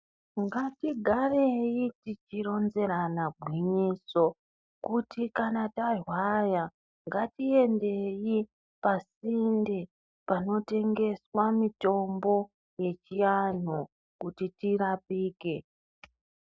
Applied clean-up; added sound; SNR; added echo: neural mask model DeepFilterNet 3.